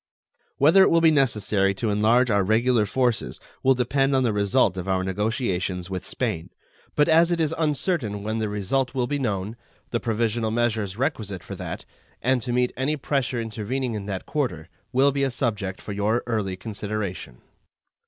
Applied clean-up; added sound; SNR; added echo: none; none; none; none.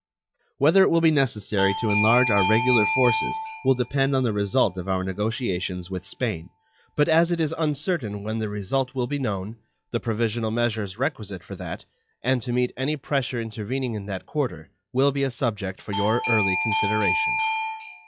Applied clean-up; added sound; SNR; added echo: classical method log-MMSE.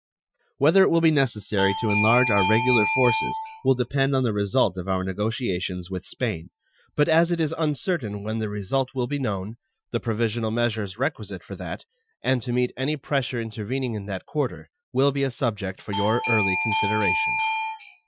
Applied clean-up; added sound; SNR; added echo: classical method Wiener filter.